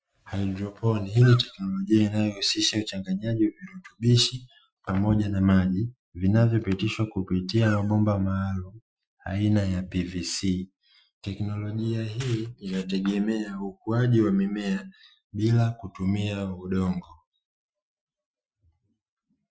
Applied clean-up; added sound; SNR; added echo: classical method Wiener filter.